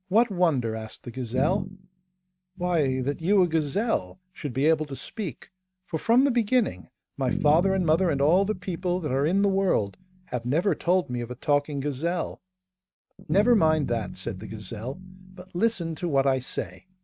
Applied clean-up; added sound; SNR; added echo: neural mask model RNNoise.